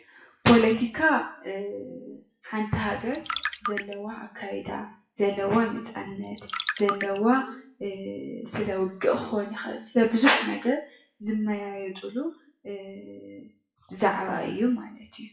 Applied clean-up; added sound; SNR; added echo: classical method WPE with log-MMSE.